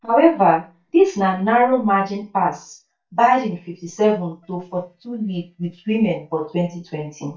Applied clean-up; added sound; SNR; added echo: neural mask model DeepFilterNet 3.